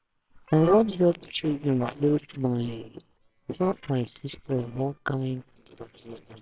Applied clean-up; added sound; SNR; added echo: neural separator model SepFormer WHAMR!.